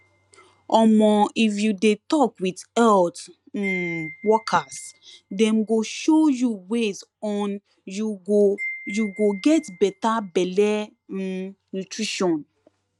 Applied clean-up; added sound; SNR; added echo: neural mask model RNNoise.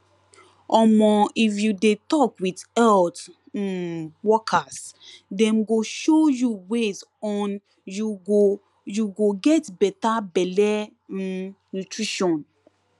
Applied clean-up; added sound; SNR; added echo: none; none; none; none.